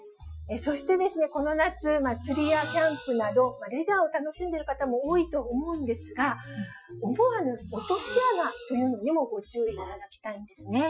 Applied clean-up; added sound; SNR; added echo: classical method Wiener filter.